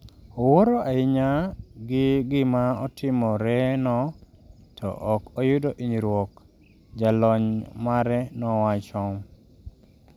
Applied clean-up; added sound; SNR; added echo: none; none; none; none.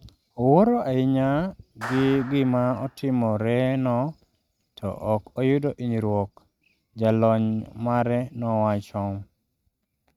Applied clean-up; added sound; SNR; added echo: neural mask model RNNoise.